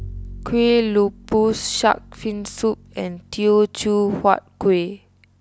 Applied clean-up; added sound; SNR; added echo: none; Bowed string instrument; 20 dB; none.